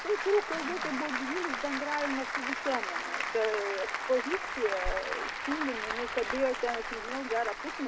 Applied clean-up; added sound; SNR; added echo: none; Applause; 2 dB; none.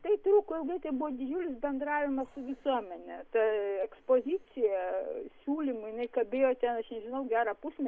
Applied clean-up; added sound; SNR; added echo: none; none; none; none.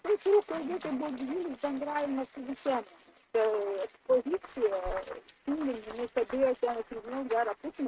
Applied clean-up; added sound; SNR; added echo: neural mask model RNNoise.